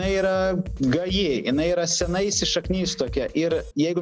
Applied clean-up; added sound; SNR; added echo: none; Drum kit; 13 dB; none.